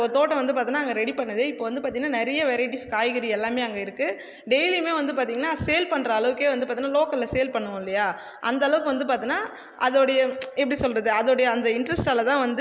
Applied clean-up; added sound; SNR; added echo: none; none; none; none.